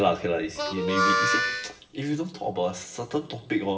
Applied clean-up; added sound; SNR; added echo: none; Harmonica; -2 dB; reverberation time 0.7 s.